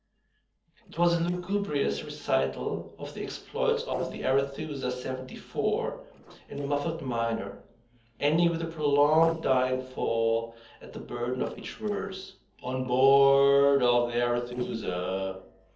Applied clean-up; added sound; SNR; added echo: neural separator model SepFormer DNS4.